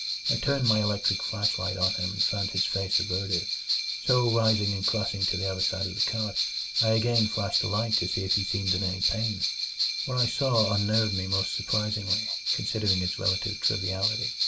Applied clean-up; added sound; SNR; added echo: none; Bell; -1 dB; none.